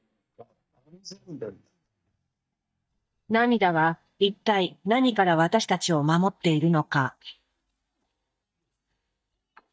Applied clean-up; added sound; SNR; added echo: neural mask model DeepFilterNet 3.